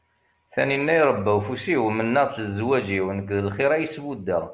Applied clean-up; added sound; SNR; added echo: none; none; none; none.